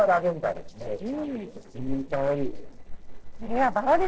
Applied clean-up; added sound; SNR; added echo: neural separator model SepFormer DNS4.